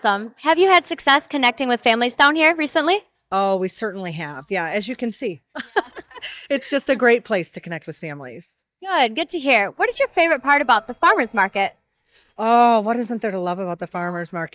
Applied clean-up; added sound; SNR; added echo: neural mask model DeepFilterNet 3.